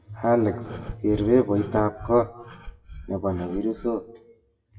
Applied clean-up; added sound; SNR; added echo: classical method WPE with log-MMSE.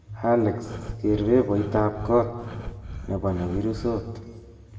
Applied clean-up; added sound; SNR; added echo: none; Breathing; 14 dB; reverberation time 1.4 s.